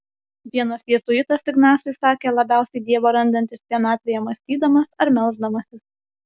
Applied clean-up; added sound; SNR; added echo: none; none; none; none.